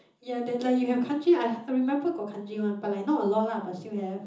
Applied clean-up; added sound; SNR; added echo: none; none; none; reverberation time 0.6 s.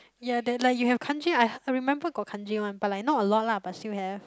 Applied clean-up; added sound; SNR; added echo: none; none; none; none.